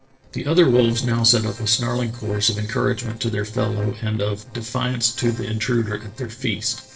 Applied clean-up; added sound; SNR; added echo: neural separator model SepFormer DNS4.